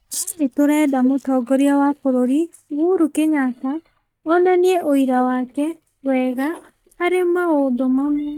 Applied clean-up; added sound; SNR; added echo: neural mask model DeepFilterNet 3.